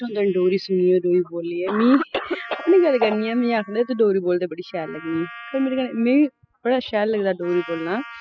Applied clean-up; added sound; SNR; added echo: classical method spectral subtraction.